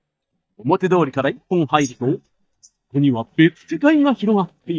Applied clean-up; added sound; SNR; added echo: neural mask model DeepFilterNet 3.